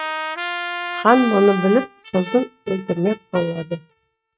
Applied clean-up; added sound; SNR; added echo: neural mask model RNNoise.